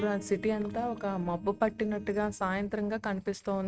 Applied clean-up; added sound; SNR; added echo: neural mask model RNNoise.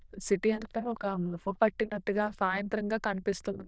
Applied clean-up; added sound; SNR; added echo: neural diffusion model UNIVERSE++.